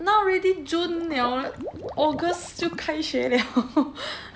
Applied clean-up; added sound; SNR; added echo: none; Water / Liquid; 15 dB; none.